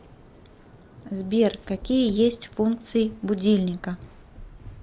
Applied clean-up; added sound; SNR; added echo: none; Waves, surf; 19 dB; none.